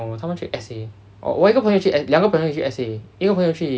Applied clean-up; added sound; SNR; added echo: none; none; none; none.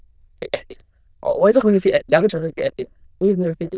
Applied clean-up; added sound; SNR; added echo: neural diffusion model UNIVERSE++.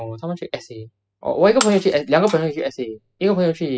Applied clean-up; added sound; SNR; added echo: classical method spectral subtraction.